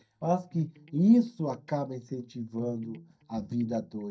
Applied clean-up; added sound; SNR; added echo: neural mask model DeepFilterNet 3.